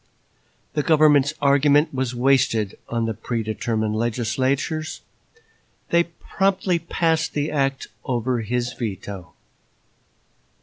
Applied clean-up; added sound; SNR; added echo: none; none; none; none.